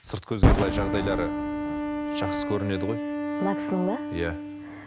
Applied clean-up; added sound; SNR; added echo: none; Boom + Wind instrument, woodwind instrument; -3 dB; none.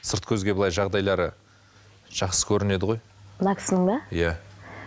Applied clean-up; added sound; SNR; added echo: none; none; none; none.